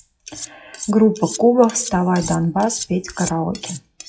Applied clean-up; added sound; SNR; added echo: classical method WPE with log-MMSE.